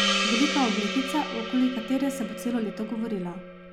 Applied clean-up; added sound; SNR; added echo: none; Gong; 2 dB; none.